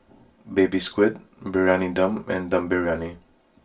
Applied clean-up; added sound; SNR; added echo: none; none; none; reverberation time 0.2 s.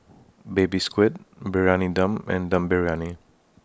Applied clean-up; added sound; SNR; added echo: none; none; none; none.